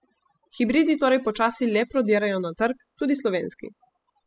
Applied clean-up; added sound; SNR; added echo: classical method spectral subtraction.